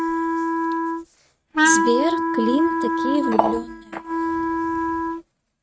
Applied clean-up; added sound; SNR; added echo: neural mask model RNNoise.